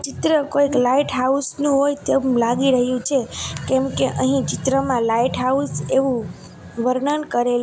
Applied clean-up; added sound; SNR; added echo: none; none; none; none.